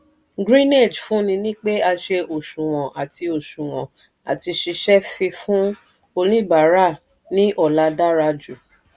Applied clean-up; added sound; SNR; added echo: none; none; none; none.